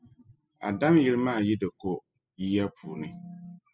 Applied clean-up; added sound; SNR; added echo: classical method spectral subtraction.